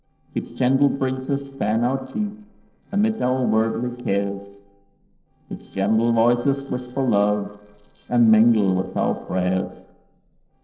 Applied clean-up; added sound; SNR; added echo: neural separator model SepFormer DNS4.